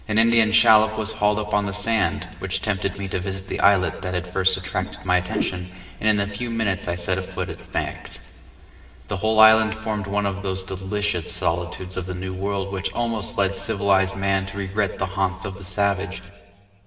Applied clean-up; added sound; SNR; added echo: none; Whoosh, swoosh, swish; 10 dB; reverberation time 1.9 s.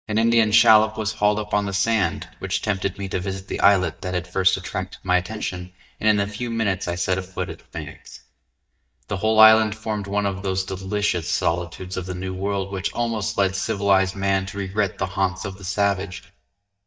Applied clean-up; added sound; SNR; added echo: neural mask model DeepFilterNet 3.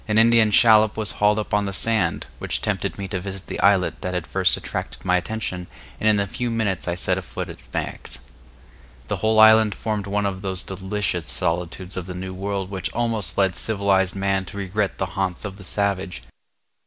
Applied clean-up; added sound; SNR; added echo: none; none; none; none.